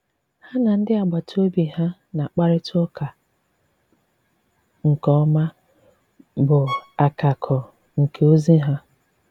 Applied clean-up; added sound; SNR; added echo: none; Bowed string instrument; 14 dB; none.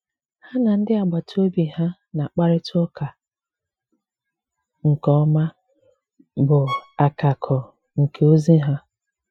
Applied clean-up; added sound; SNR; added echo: classical method Wiener filter.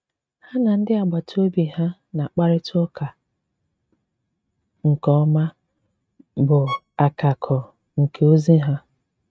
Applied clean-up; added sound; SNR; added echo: neural mask model RNNoise.